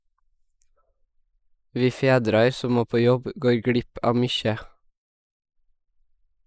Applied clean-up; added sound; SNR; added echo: neural mask model Resemble Enhance denoiser.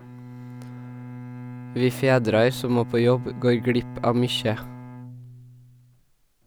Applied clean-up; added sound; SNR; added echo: none; Bowed string instrument; 13 dB; none.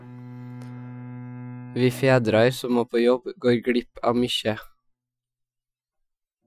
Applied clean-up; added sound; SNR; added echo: classical method Wiener filter.